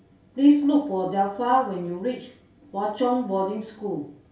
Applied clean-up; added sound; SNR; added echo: none; none; none; reverberation time 0.3 s.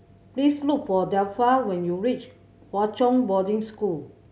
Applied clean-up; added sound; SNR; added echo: none; none; none; none.